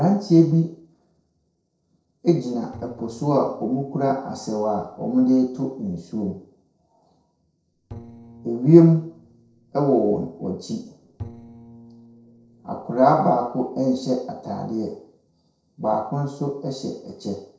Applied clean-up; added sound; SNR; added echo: neural separator model SepFormer DNS4.